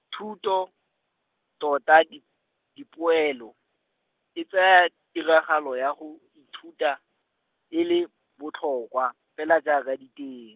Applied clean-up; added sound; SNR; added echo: none; none; none; none.